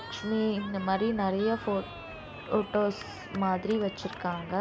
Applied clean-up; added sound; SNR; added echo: none; Cheering; 15 dB; none.